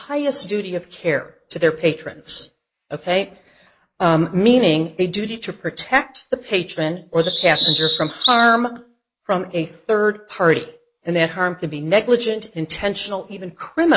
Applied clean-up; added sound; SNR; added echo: neural mask model Resemble Enhance denoiser.